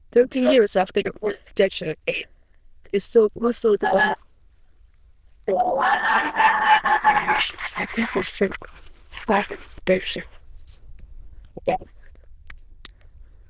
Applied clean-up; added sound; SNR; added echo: neural diffusion model UNIVERSE++.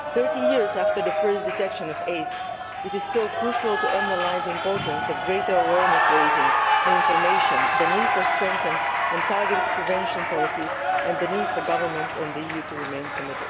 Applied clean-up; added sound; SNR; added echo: none; Cheering; -4 dB; none.